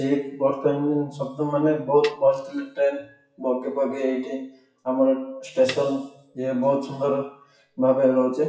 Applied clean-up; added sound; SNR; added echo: classical method WPE with log-MMSE.